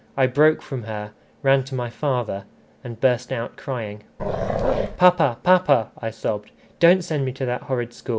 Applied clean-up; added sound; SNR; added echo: none; Growling; 2 dB; none.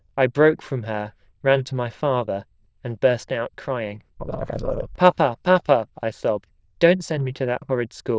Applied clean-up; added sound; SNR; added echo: neural diffusion model UNIVERSE++.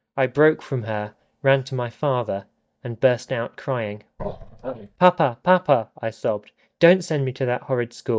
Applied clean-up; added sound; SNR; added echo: neural mask model DeepFilterNet 3.